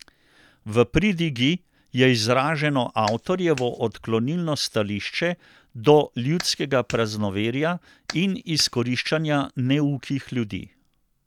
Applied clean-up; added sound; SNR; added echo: none; Clapping; 16 dB; none.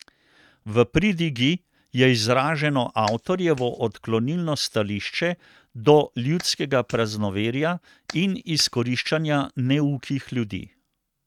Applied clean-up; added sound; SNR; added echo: neural mask model RNNoise.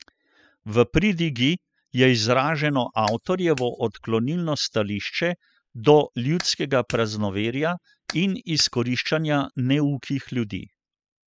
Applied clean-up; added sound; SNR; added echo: classical method spectral subtraction.